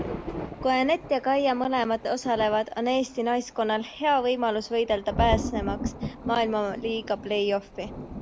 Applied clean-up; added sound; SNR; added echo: none; Thunder; 9 dB; none.